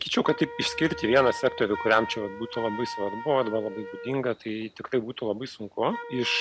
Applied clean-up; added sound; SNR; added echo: none; Wind instrument, woodwind instrument; 12 dB; none.